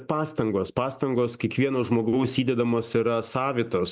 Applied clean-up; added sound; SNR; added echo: none; none; none; none.